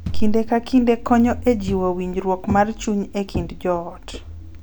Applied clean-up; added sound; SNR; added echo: none; Bass drum; 17 dB; none.